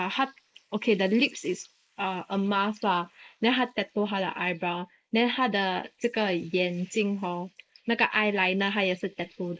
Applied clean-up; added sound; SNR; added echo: neural mask model Resemble Enhance denoiser.